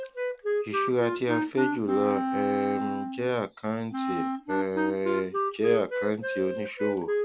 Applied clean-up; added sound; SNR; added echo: none; Wind instrument, woodwind instrument; 1 dB; none.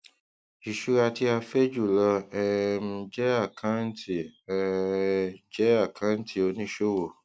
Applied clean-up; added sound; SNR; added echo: none; none; none; none.